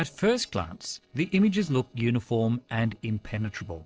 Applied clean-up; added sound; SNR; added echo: neural separator model SepFormer DNS4.